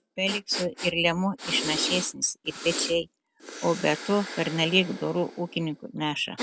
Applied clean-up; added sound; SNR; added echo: none; Breathing; 9 dB; none.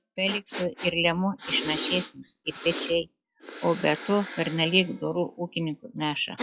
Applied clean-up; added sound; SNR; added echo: classical method log-MMSE.